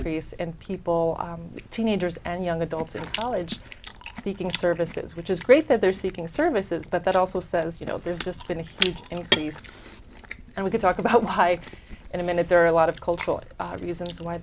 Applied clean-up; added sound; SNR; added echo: none; Chewing, mastication; 10 dB; none.